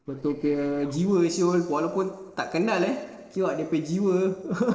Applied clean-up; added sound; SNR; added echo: neural separator model SepFormer DNS4.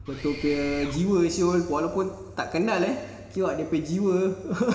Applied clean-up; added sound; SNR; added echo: none; Mechanisms; 13 dB; reverberation time 3.0 s.